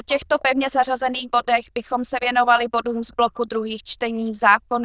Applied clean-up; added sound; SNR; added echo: neural diffusion model UNIVERSE++.